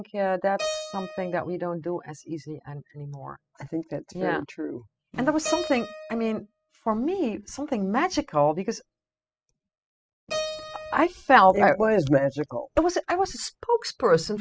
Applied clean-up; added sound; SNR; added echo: classical method spectral subtraction.